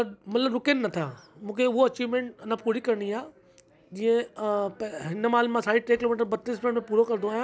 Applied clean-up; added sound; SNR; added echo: none; none; none; none.